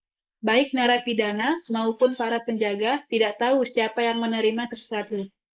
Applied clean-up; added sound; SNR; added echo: neural mask model Resemble Enhance denoiser.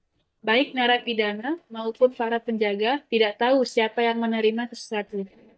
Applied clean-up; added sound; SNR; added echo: neural mask model DeepFilterNet 3.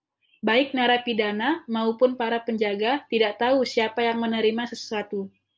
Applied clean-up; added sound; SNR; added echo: none; none; none; none.